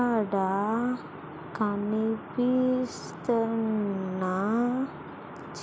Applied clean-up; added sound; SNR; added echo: none; none; none; none.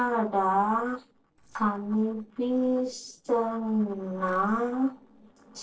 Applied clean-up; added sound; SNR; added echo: neural separator model SepFormer DNS4.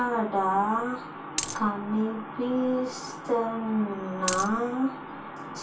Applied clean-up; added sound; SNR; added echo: none; Coin (dropping); 4 dB; reverberation time 0.2 s.